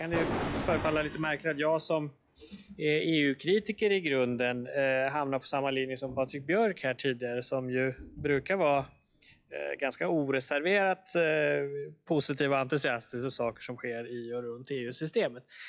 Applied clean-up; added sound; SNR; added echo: classical method log-MMSE.